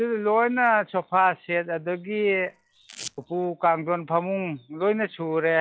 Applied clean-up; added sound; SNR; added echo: classical method log-MMSE.